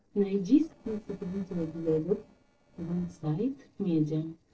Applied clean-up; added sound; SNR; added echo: neural separator model SepFormer DNS4.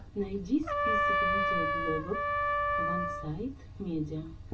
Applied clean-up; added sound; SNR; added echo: none; Trumpet; -4 dB; reverberation time 0.2 s.